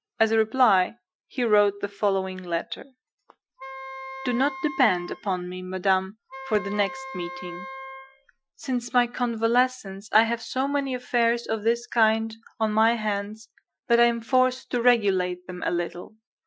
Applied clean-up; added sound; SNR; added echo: classical method Wiener filter.